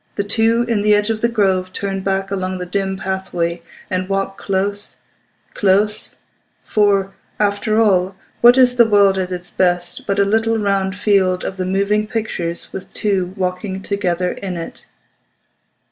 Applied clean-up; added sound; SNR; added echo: none; none; none; none.